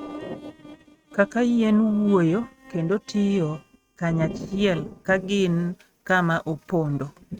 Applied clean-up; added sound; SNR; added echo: neural mask model RNNoise.